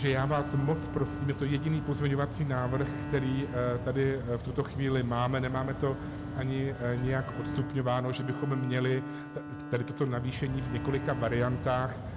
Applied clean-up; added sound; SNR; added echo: none; Mechanical fan + Bowed string instrument; 7 dB; none.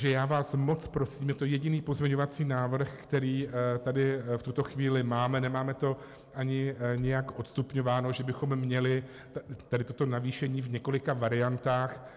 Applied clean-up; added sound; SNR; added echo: none; none; none; none.